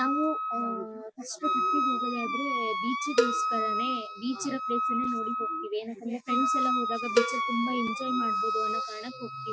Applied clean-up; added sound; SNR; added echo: none; Wind instrument, woodwind instrument + Cowbell; -4 dB; none.